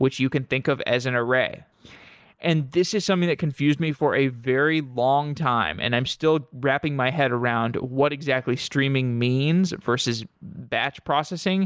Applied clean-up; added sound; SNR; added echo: neural mask model Resemble Enhance denoiser.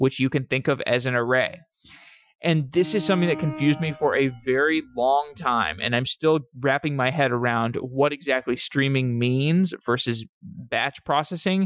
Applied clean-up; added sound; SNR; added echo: classical method Wiener filter.